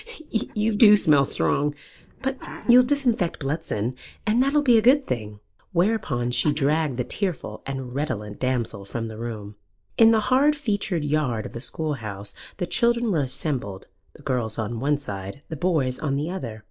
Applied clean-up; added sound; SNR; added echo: neural mask model Resemble Enhance denoiser.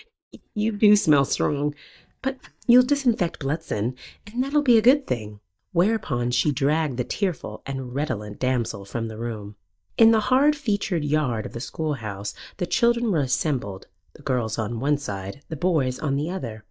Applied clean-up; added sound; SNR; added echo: neural mask model DeepFilterNet 3.